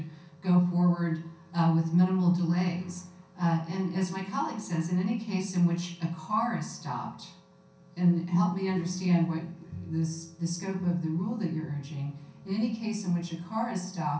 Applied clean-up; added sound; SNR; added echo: none; none; none; reverberation time 0.6 s.